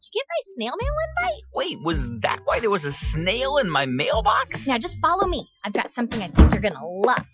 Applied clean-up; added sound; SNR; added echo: classical method Wiener filter.